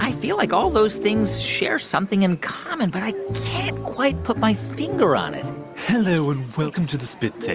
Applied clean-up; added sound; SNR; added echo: none; none; none; none.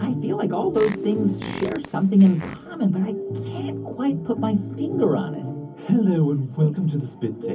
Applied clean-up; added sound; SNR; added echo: none; Fart; 14 dB; reverberation time 0.3 s.